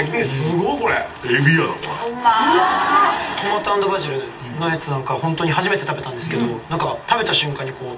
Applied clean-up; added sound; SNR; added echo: none; none; none; reverberation time 0.2 s.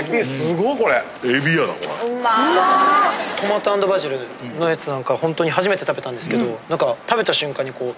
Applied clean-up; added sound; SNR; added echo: none; none; none; none.